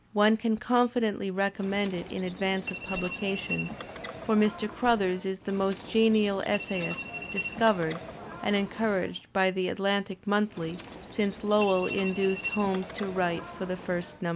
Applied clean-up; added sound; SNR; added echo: none; Subway, metro, underground; 11 dB; none.